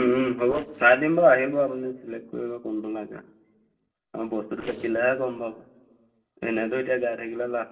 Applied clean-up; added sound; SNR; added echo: neural separator model SepFormer DNS4.